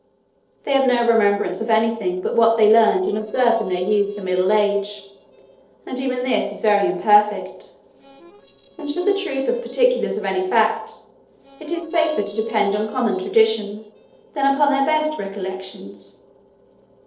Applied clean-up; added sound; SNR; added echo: neural separator model SepFormer DNS4.